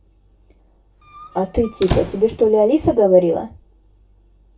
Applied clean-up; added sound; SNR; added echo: none; Squeak; 10 dB; reverberation time 0.2 s.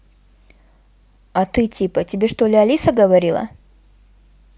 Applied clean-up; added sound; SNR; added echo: none; none; none; none.